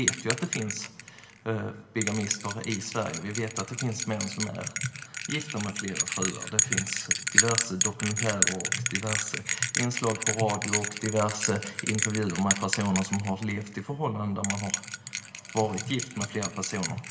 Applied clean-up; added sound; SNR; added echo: none; Bell; 1 dB; reverberation time 0.9 s.